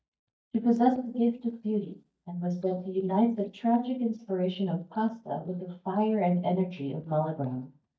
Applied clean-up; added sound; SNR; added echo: neural mask model DeepFilterNet 3.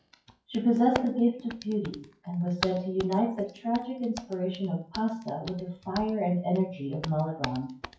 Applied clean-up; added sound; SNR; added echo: classical method WPE with log-MMSE.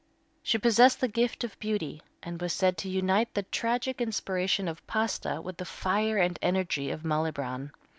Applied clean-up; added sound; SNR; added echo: none; none; none; none.